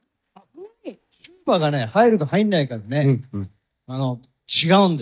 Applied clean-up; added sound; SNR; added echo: neural mask model DeepFilterNet 3.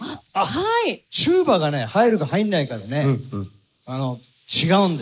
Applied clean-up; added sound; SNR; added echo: neural mask model Resemble Enhance denoiser.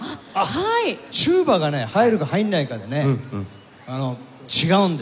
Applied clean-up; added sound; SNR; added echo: none; none; none; none.